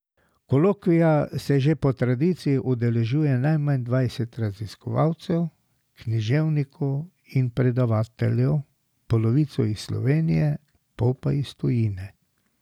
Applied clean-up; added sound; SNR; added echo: none; none; none; none.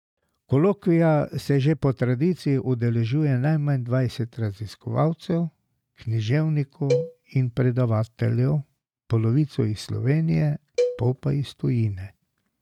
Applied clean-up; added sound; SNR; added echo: neural mask model RNNoise.